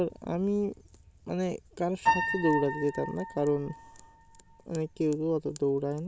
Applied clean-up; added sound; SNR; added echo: none; Piano; 6 dB; none.